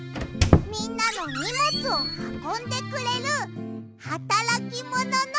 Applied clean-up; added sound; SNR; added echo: none; Squeak; -1 dB; none.